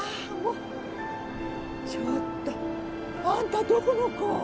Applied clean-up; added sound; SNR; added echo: none; Subway, metro, underground; 15 dB; none.